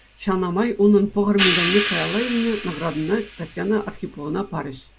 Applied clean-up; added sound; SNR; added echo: none; Hi-hat; 4 dB; none.